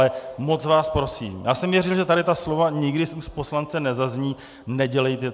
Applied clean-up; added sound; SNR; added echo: none; none; none; none.